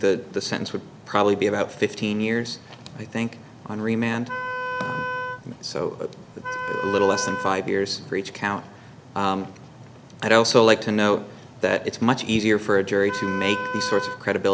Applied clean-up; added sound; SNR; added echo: none; Wind instrument, woodwind instrument; 6 dB; none.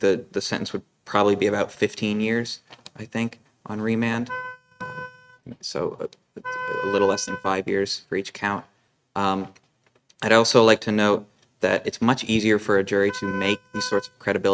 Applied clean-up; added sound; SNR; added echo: neural mask model RNNoise.